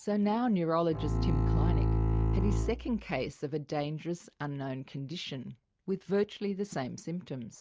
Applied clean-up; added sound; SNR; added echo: none; Bowed string instrument; -5 dB; none.